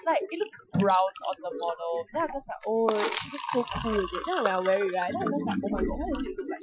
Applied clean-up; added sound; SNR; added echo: classical method Wiener filter.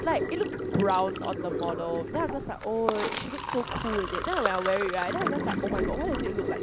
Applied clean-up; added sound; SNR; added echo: none; Sink (filling or washing); 2 dB; none.